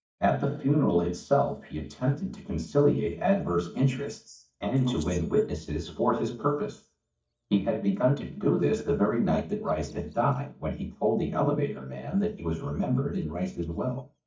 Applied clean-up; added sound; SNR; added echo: neural mask model DeepFilterNet 3.